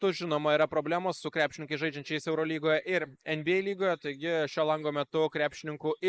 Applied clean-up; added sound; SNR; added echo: neural mask model Resemble Enhance denoiser.